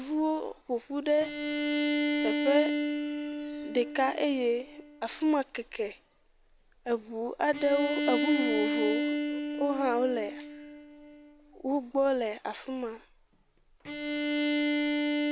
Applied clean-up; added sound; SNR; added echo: none; Bowed string instrument; 1 dB; none.